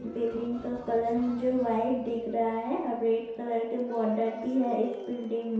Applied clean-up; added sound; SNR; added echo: none; Cheering; 19 dB; reverberation time 0.7 s.